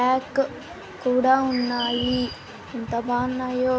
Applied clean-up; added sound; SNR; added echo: none; Bird; 10 dB; none.